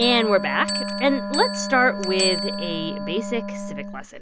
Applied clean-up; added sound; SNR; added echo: none; Wind instrument, woodwind instrument + Bell; 5 dB; none.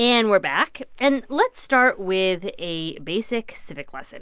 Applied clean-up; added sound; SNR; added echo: none; none; none; none.